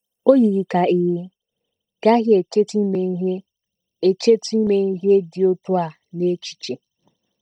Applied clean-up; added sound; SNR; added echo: neural mask model DeepFilterNet 3.